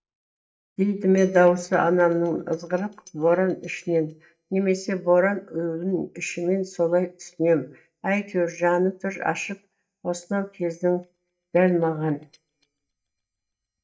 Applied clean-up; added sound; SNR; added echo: neural mask model DeepFilterNet 3.